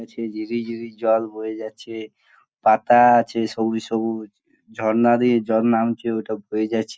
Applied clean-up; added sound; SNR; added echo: none; none; none; none.